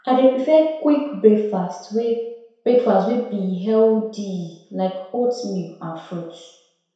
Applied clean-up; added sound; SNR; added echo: none; none; none; reverberation time 0.7 s.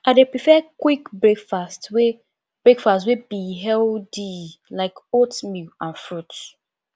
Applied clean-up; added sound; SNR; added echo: none; none; none; none.